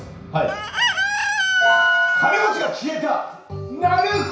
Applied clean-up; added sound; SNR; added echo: none; Chicken, rooster; 0 dB; reverberation time 0.6 s.